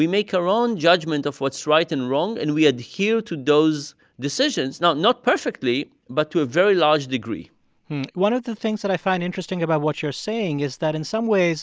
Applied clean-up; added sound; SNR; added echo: none; none; none; none.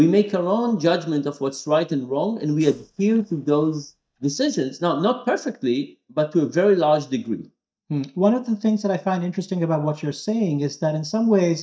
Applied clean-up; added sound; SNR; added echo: neural mask model DeepFilterNet 3.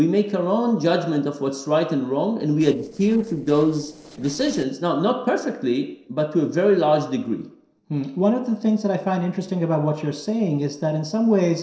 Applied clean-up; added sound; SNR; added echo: neural separator model SepFormer DNS4.